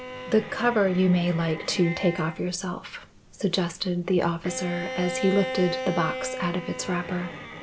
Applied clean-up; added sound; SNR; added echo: none; Bowed string instrument; 10 dB; none.